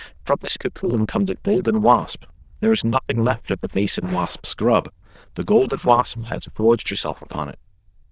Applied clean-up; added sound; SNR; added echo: neural diffusion model UNIVERSE++.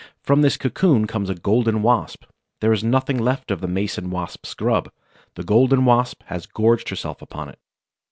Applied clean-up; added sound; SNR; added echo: none; none; none; none.